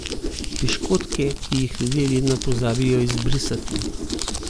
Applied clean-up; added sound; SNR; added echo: none; Whoosh, swoosh, swish + Crumpling, crinkling; 5 dB; none.